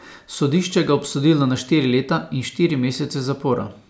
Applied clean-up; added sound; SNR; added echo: none; none; none; none.